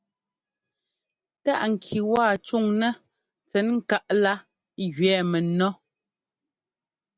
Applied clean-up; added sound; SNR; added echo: none; none; none; none.